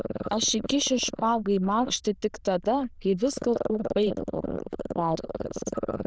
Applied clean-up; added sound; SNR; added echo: neural diffusion model UNIVERSE++.